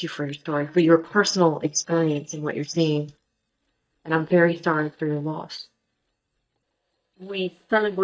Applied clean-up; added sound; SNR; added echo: neural mask model DeepFilterNet 3.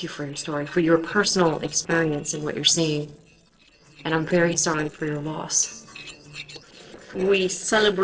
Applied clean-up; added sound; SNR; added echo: neural separator model SepFormer DNS4.